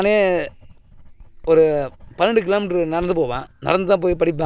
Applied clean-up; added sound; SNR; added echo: none; Writing; 19 dB; none.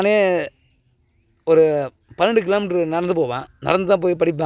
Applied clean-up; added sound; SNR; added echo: none; none; none; none.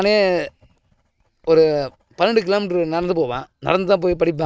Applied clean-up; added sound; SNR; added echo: neural mask model RNNoise.